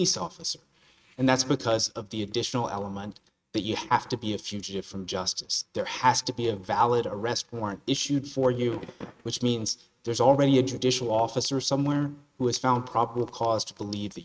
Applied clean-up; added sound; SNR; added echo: neural mask model RNNoise.